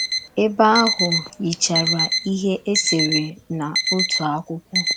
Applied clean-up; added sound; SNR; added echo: none; Alarm; 2 dB; none.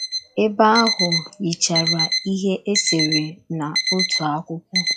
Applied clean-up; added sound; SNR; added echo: classical method log-MMSE.